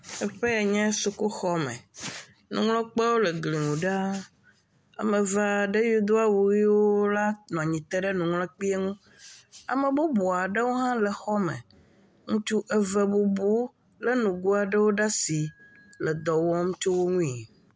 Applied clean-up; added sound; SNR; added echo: none; none; none; none.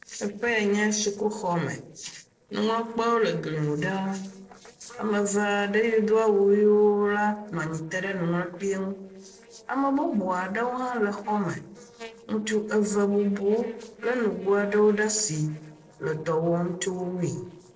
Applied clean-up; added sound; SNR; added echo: neural separator model SepFormer DNS4.